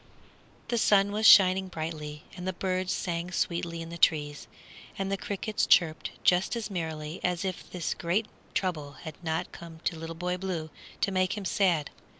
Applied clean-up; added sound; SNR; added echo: none; none; none; none.